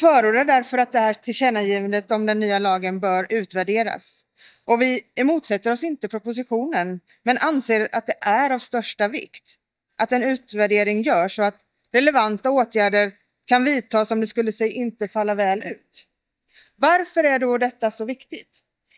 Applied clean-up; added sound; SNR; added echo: neural mask model DeepFilterNet 3.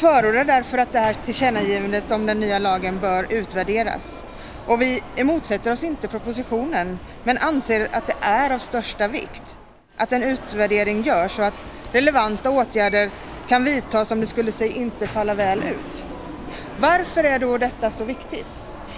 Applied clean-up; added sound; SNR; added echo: none; Alarm; 13 dB; none.